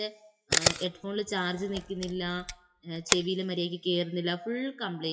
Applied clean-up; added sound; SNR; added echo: classical method WPE with log-MMSE.